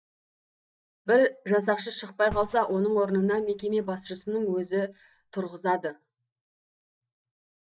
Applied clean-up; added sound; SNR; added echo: neural mask model DeepFilterNet 3.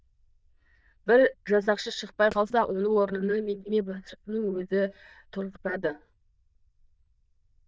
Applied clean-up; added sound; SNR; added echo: neural diffusion model UNIVERSE++.